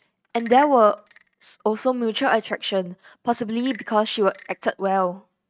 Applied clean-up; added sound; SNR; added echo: neural mask model RNNoise.